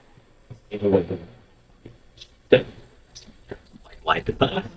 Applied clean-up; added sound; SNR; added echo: neural mask model DeepFilterNet 3.